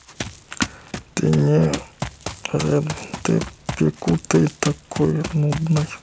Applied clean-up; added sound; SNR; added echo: none; Run; 11 dB; none.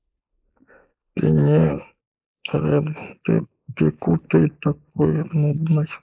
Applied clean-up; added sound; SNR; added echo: neural mask model Resemble Enhance denoiser.